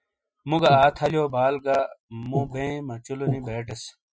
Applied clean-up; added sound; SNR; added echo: classical method Wiener filter.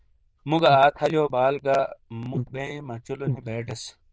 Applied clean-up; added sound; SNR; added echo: neural diffusion model UNIVERSE++.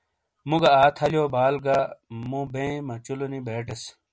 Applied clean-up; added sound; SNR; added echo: none; none; none; none.